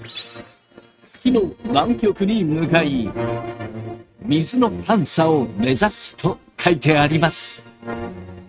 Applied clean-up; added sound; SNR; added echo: neural mask model RNNoise.